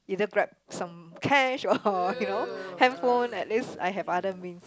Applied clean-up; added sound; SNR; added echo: none; Crowd; 12 dB; none.